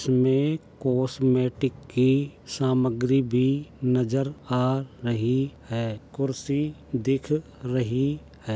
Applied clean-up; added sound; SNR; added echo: none; none; none; none.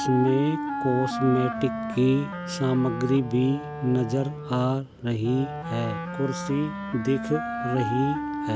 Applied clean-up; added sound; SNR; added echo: none; Wind instrument, woodwind instrument; 6 dB; none.